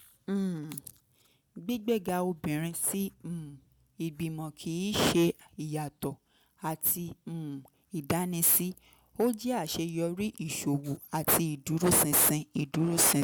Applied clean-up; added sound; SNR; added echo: none; none; none; none.